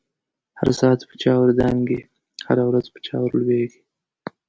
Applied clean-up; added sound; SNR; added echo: none; none; none; none.